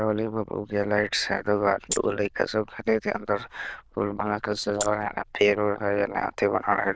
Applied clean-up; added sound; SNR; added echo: neural diffusion model UNIVERSE++.